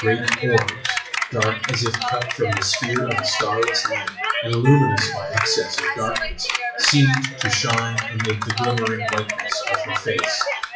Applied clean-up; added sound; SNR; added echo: classical method WPE with log-MMSE.